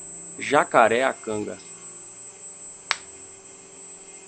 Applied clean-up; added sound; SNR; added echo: none; Finger snapping + Drill; 11 dB; none.